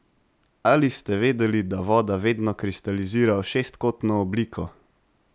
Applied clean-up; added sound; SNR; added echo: none; none; none; none.